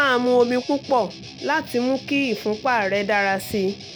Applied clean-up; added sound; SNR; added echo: none; Guitar; 16 dB; none.